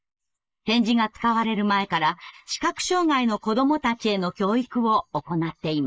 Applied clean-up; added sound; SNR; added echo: neural mask model Resemble Enhance denoiser.